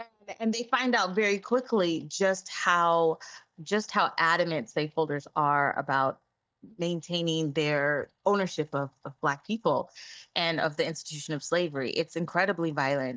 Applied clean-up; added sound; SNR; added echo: neural mask model DeepFilterNet 3.